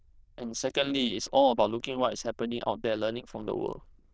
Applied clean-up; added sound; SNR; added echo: neural diffusion model UNIVERSE++.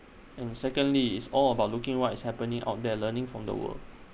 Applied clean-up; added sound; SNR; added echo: none; Dog; 19 dB; none.